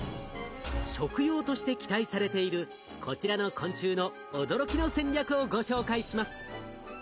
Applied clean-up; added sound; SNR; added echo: none; Engine / Car; 8 dB; none.